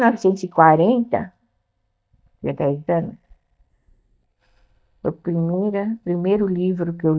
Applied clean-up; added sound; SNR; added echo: neural mask model DeepFilterNet 3.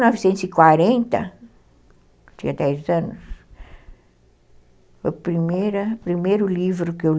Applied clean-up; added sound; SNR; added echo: none; none; none; none.